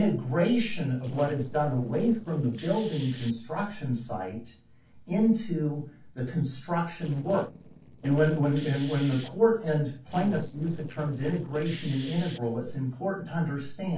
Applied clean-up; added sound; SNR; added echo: neural separator model SepFormer DNS4.